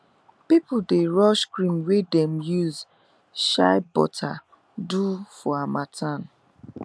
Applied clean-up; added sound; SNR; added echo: none; none; none; none.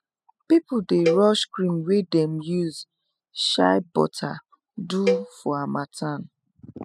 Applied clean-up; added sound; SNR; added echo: classical method spectral subtraction.